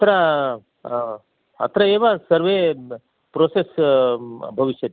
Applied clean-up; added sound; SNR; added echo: none; none; none; none.